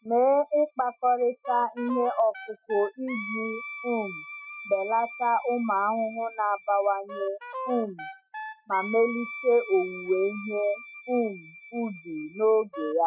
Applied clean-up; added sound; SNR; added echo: classical method spectral subtraction.